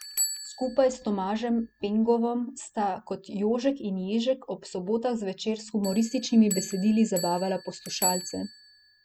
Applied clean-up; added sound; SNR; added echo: none; Bell; 12 dB; none.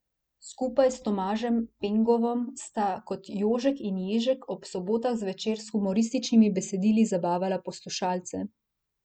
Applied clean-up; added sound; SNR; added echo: none; none; none; none.